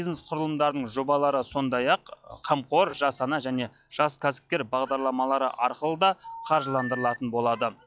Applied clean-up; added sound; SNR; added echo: classical method log-MMSE.